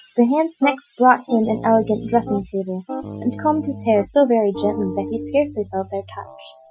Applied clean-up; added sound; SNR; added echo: classical method Wiener filter.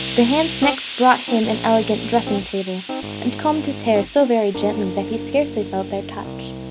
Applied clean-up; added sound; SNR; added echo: none; Hiss + Piano; 7 dB; none.